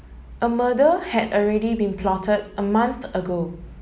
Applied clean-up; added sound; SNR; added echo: none; none; none; none.